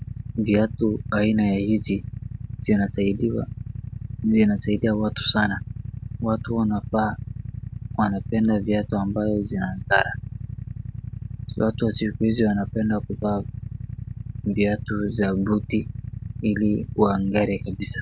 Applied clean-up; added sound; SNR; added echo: none; Idling / Motorcycle; 9 dB; none.